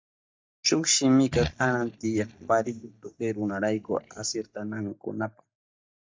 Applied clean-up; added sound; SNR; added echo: neural mask model DeepFilterNet 3.